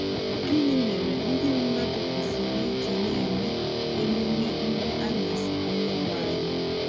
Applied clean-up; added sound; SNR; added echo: none; Guitar; -3 dB; none.